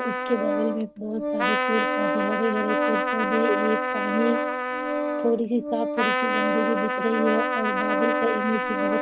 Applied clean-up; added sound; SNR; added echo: none; Trumpet + Organ; -3 dB; none.